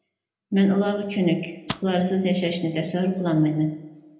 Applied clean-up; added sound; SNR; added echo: none; Rattle (instrument); 11 dB; reverberation time 0.8 s.